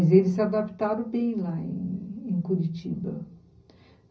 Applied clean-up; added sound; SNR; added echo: none; none; none; reverberation time 0.5 s.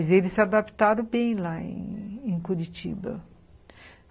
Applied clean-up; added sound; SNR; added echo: none; none; none; none.